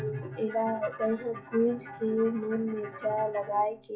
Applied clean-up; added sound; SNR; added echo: classical method WPE with log-MMSE.